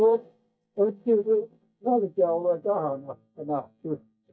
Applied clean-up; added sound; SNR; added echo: neural mask model DeepFilterNet 3.